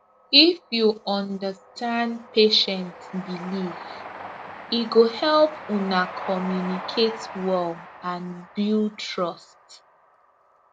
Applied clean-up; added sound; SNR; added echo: none; Train; 15 dB; none.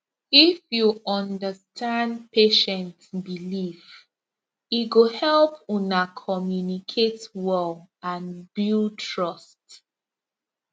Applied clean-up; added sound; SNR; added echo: none; none; none; none.